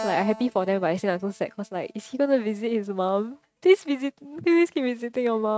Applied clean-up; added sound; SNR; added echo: neural mask model RNNoise.